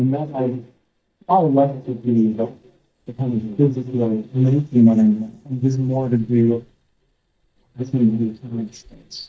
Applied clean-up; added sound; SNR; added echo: neural mask model DeepFilterNet 3.